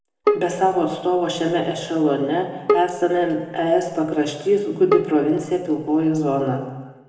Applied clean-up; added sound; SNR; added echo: none; Bowed string instrument; 6 dB; reverberation time 1.1 s.